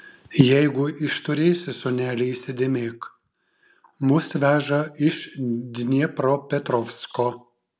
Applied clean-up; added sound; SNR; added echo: none; none; none; none.